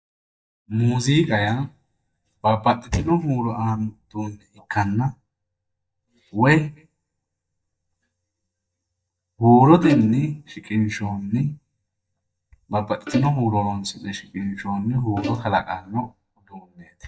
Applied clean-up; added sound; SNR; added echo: neural mask model DeepFilterNet 3.